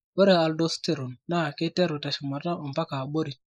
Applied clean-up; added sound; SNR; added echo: neural mask model Resemble Enhance denoiser.